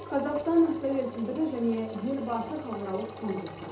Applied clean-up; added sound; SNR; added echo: none; Engine; 12 dB; reverberation time 0.6 s.